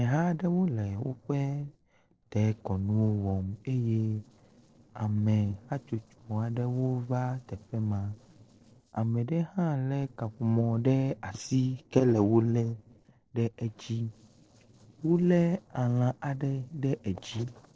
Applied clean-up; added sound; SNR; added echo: neural separator model SepFormer DNS4.